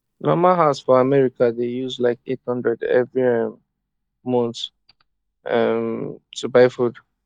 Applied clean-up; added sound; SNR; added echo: neural mask model DeepFilterNet 3.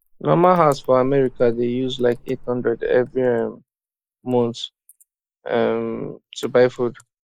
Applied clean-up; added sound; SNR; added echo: neural mask model Resemble Enhance denoiser.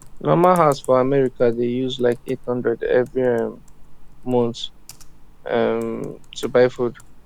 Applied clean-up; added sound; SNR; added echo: none; Computer keyboard; 16 dB; none.